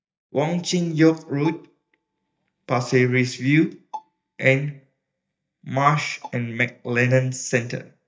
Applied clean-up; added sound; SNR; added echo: neural mask model DeepFilterNet 3.